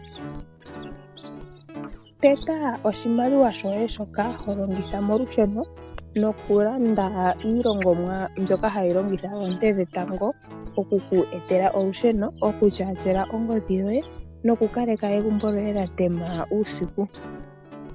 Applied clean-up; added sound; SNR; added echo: none; Guitar; 14 dB; none.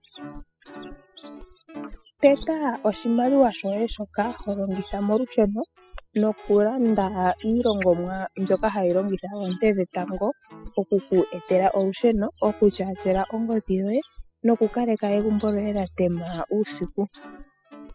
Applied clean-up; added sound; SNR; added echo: classical method spectral subtraction.